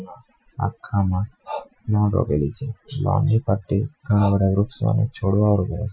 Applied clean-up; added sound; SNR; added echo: classical method Wiener filter.